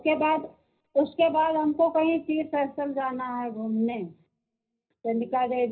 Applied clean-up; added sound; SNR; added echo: none; none; none; reverberation time 0.5 s.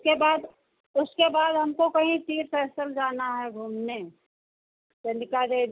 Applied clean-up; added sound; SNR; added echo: none; none; none; none.